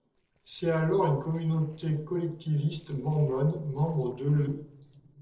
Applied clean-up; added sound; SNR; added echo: neural separator model SepFormer DNS4.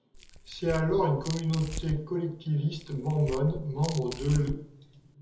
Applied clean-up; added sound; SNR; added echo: none; Tearing; 11 dB; reverberation time 0.9 s.